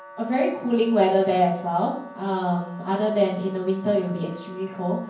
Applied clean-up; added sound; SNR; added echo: none; Wind instrument, woodwind instrument; 20 dB; reverberation time 0.9 s.